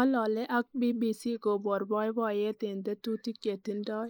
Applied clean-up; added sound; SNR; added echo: neural mask model Resemble Enhance denoiser.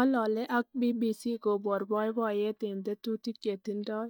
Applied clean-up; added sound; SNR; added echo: neural mask model DeepFilterNet 3.